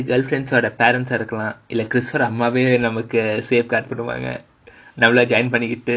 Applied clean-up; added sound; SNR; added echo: none; none; none; none.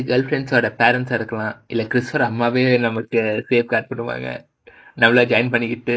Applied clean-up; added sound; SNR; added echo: neural mask model Resemble Enhance denoiser.